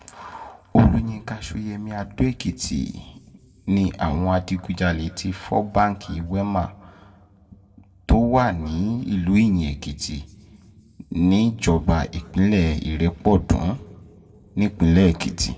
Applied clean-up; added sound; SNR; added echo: none; none; none; reverberation time 1.6 s.